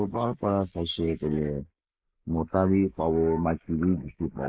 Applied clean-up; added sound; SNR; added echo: neural mask model Resemble Enhance denoiser.